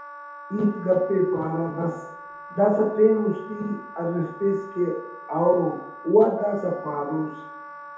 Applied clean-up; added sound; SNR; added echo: none; Wind instrument, woodwind instrument; 16 dB; reverberation time 0.8 s.